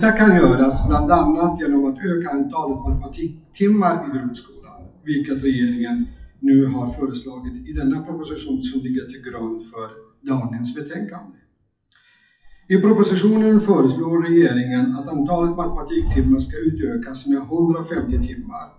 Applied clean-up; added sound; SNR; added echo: classical method WPE with log-MMSE.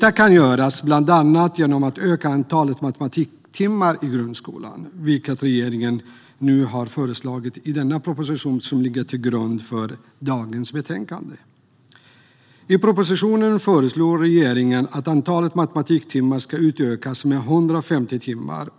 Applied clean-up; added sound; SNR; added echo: none; none; none; none.